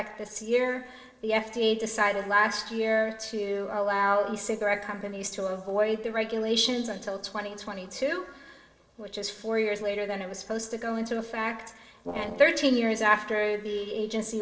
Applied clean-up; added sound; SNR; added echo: neural separator model SepFormer DNS4.